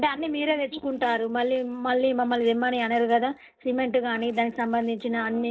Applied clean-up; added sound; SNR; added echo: neural separator model SepFormer DNS4.